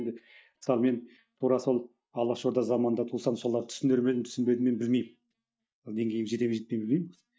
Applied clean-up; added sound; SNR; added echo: neural mask model DeepFilterNet 3.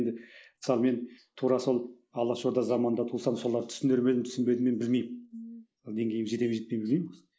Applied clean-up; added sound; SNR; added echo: neural mask model Resemble Enhance denoiser.